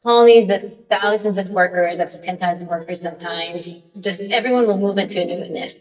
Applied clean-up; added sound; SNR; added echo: neural mask model DeepFilterNet 3.